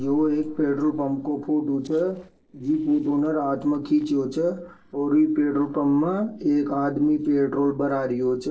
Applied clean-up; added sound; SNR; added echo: neural separator model SepFormer DNS4.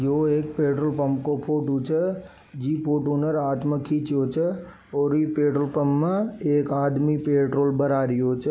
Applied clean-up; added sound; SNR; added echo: none; none; none; none.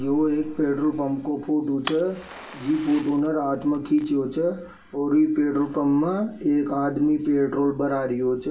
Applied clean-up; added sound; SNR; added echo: none; Fire; 18 dB; reverberation time 0.1 s.